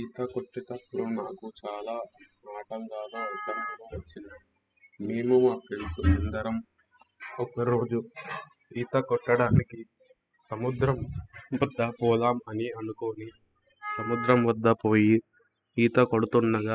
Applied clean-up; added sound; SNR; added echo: classical method spectral subtraction.